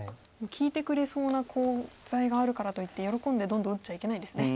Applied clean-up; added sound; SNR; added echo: none; none; none; none.